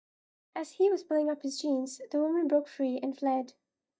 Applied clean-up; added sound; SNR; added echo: neural mask model DeepFilterNet 3.